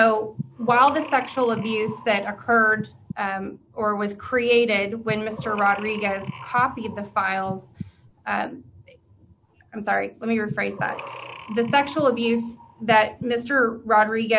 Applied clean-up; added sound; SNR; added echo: none; Breathing; 13 dB; none.